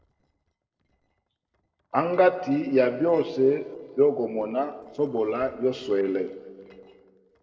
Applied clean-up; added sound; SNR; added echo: neural separator model SepFormer DNS4.